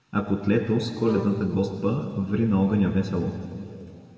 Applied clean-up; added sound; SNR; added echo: none; Bowed string instrument; 16 dB; reverberation time 2.5 s.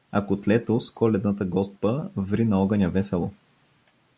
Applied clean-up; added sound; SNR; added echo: none; none; none; none.